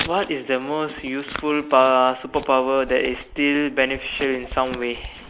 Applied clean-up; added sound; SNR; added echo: neural mask model Resemble Enhance denoiser.